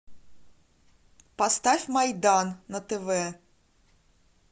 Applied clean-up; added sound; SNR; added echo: none; none; none; none.